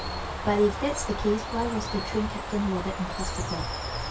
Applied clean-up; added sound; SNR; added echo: none; Bird; 3 dB; reverberation time 0.2 s.